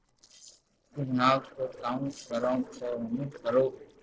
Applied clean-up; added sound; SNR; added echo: neural separator model SepFormer DNS4.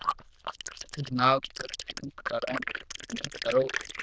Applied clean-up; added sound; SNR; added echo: neural diffusion model UNIVERSE++.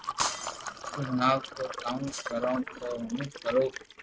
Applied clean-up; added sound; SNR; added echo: neural mask model RNNoise.